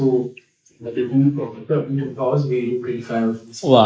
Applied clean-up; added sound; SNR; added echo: neural mask model Resemble Enhance denoiser.